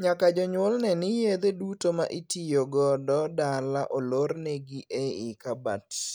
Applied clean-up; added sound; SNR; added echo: none; none; none; none.